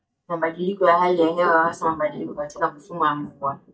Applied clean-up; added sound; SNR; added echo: neural mask model DeepFilterNet 3.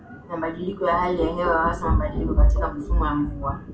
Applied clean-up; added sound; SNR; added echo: none; Thunder; 16 dB; reverberation time 0.3 s.